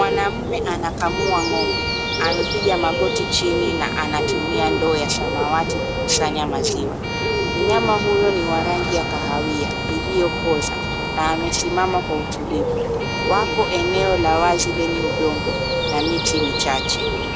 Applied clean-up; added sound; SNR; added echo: none; Bowed string instrument + Bird; 0 dB; none.